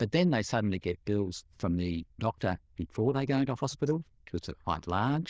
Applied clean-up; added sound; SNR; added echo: neural diffusion model UNIVERSE++.